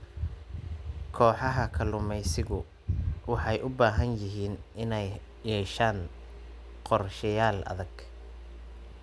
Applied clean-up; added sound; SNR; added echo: none; none; none; none.